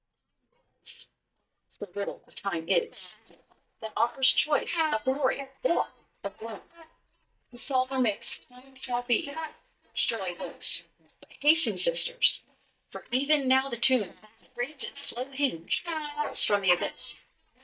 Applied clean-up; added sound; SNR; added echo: neural mask model DeepFilterNet 3.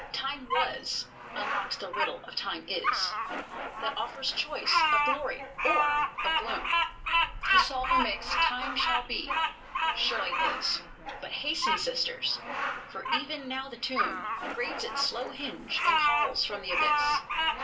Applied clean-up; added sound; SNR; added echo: none; Bird vocalization, bird call, bird song; -4 dB; reverberation time 0.2 s.